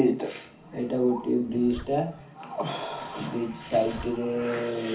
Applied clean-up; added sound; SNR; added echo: none; Zipper (clothing); 19 dB; reverberation time 0.4 s.